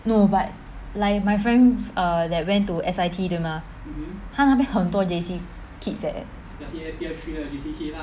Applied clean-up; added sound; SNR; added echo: none; none; none; none.